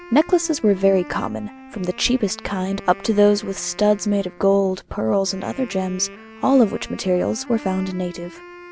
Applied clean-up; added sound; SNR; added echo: none; Wind instrument, woodwind instrument; 19 dB; none.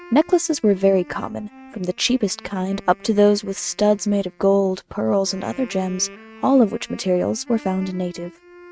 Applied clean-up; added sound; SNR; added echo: neural mask model RNNoise.